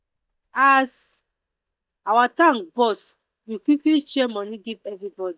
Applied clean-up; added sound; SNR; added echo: neural mask model DeepFilterNet 3.